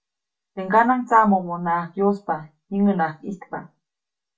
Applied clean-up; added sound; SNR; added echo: none; none; none; reverberation time 0.2 s.